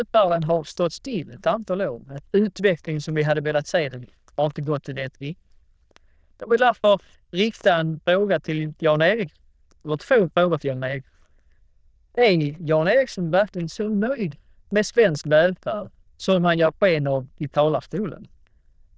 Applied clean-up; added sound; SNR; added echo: neural diffusion model UNIVERSE++.